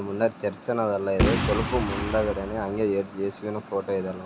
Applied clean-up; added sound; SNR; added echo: none; Boom; 2 dB; none.